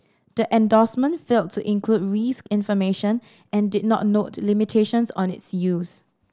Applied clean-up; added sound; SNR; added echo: none; none; none; none.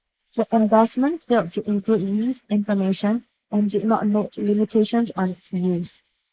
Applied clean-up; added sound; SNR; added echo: neural mask model Resemble Enhance denoiser.